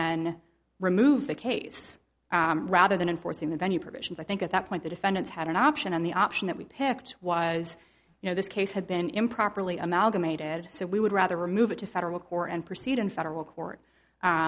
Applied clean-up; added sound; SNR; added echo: none; none; none; none.